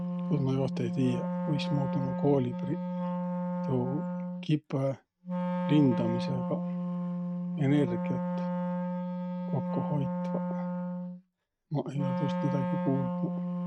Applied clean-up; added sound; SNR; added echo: neural mask model RNNoise.